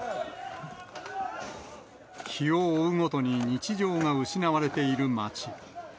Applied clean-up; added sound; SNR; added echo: none; none; none; none.